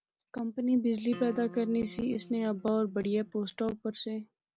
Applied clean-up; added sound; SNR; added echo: none; Acoustic guitar; 17 dB; none.